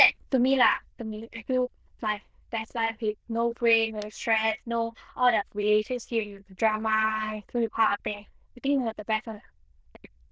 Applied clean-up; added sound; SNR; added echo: neural diffusion model UNIVERSE++.